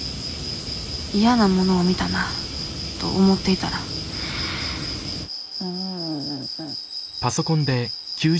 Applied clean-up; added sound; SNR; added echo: none; Cricket; 9 dB; none.